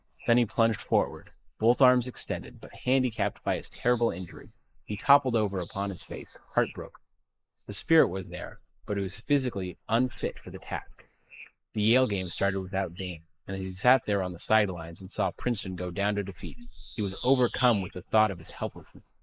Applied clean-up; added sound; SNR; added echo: neural mask model Resemble Enhance denoiser.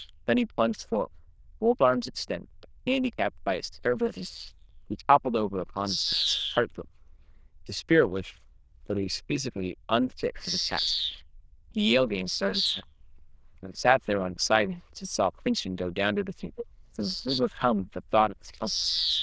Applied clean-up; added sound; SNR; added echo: neural diffusion model UNIVERSE++.